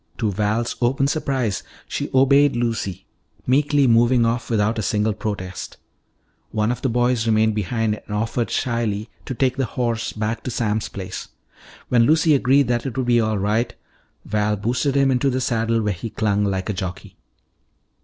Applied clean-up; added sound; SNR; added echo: none; none; none; none.